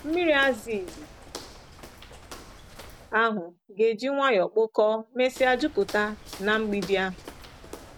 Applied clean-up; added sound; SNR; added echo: none; Walk, footsteps; 18 dB; none.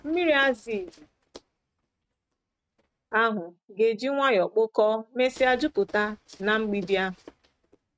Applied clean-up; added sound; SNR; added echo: neural mask model RNNoise.